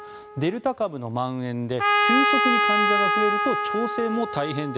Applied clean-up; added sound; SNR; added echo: none; Trumpet; -3 dB; none.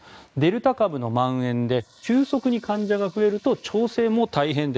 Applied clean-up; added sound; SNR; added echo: neural mask model Resemble Enhance denoiser.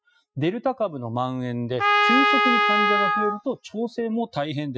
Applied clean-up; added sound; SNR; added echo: classical method Wiener filter.